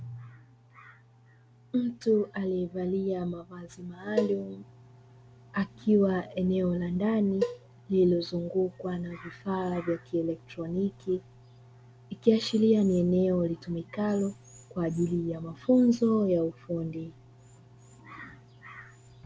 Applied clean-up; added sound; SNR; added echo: none; Cowbell; 8 dB; none.